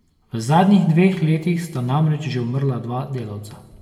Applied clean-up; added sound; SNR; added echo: none; none; none; reverberation time 1.2 s.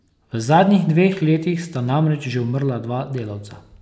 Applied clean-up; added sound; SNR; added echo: none; none; none; none.